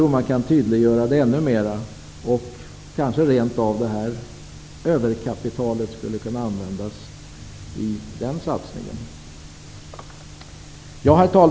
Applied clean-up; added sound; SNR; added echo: none; none; none; none.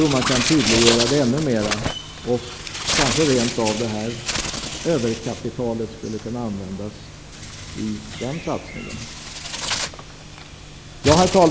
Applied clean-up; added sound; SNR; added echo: none; Bird; 5 dB; none.